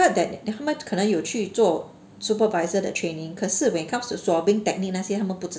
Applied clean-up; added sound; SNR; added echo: none; none; none; none.